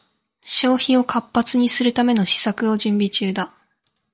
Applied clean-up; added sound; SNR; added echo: none; none; none; none.